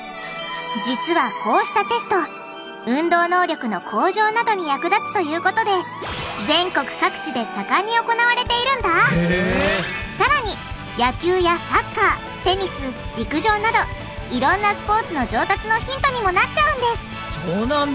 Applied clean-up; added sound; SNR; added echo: none; none; none; none.